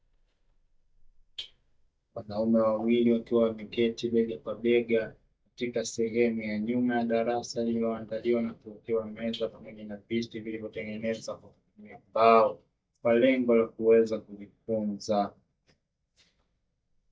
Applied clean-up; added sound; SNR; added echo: neural mask model DeepFilterNet 3.